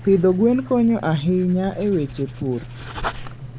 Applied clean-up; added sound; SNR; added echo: none; Writing; 13 dB; none.